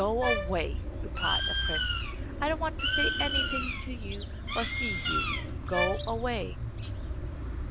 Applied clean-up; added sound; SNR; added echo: none; Bird + Bowed string instrument; -3 dB; none.